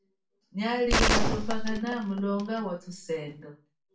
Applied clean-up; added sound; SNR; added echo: none; Gunshot, gunfire; -4 dB; reverberation time 0.3 s.